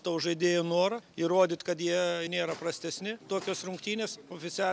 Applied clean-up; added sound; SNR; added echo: none; none; none; none.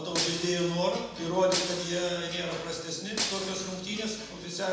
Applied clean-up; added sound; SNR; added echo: none; Shatter; 6 dB; reverberation time 1.0 s.